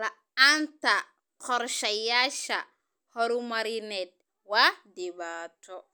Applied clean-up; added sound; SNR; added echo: none; none; none; none.